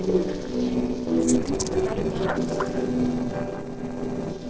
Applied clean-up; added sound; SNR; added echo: neural separator model SepFormer DNS4.